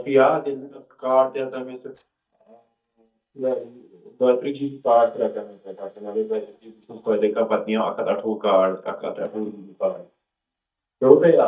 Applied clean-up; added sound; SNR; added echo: neural mask model DeepFilterNet 3.